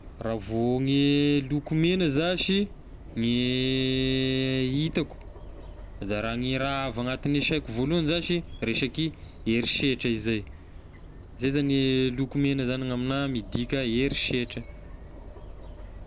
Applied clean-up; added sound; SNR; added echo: none; Bird vocalization, bird call, bird song; 14 dB; none.